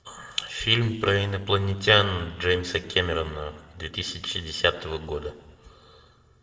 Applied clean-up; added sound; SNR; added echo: neural separator model SepFormer DNS4.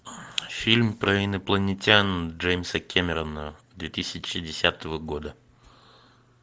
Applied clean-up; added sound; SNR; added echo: none; none; none; none.